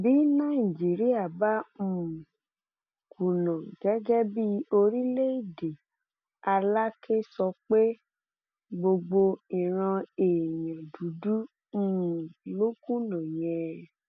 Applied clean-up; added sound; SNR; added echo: none; none; none; none.